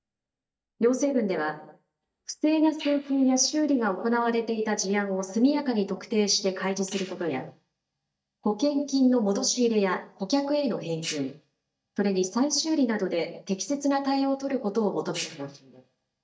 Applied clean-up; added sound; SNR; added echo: neural mask model DeepFilterNet 3.